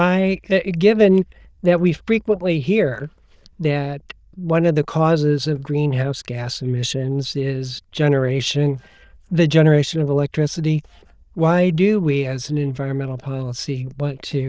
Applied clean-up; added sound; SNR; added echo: neural diffusion model UNIVERSE++.